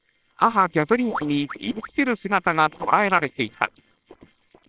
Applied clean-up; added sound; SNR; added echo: neural separator model SepFormer WHAMR!.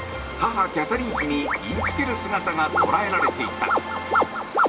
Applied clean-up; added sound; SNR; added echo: none; Stream; 15 dB; reverberation time 1.6 s.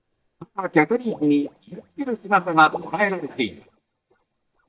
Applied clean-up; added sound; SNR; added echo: neural mask model DeepFilterNet 3.